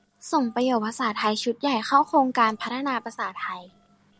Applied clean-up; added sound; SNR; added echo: neural separator model SepFormer DNS4.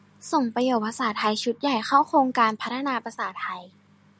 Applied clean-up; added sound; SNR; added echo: none; none; none; none.